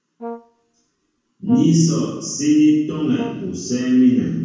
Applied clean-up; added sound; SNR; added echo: none; Brass instrument; 18 dB; reverberation time 1.1 s.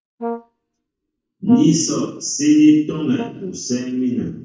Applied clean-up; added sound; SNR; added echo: neural mask model DeepFilterNet 3.